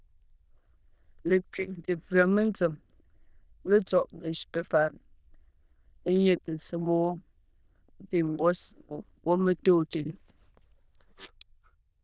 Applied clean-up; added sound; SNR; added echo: neural diffusion model UNIVERSE++.